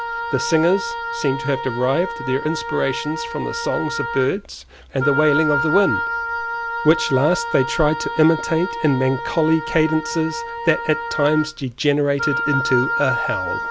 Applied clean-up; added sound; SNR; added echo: none; Wind instrument, woodwind instrument; 5 dB; none.